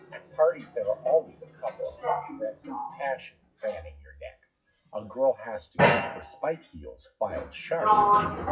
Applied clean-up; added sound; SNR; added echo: classical method WPE with log-MMSE.